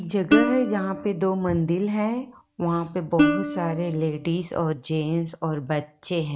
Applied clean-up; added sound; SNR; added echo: neural mask model RNNoise.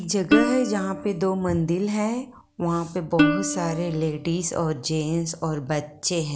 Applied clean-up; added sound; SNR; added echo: none; Plucked string instrument; 3 dB; none.